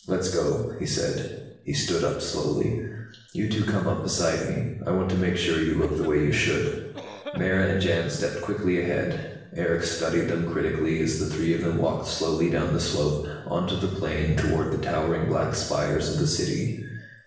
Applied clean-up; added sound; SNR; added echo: none; Cough; 17 dB; reverberation time 0.9 s.